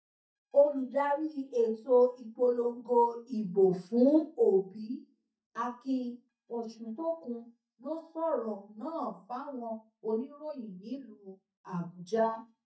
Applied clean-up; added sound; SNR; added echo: neural mask model DeepFilterNet 3.